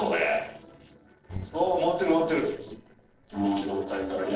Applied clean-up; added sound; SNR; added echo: neural separator model SepFormer DNS4.